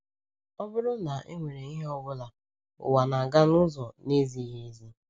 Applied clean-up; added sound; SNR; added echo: none; none; none; none.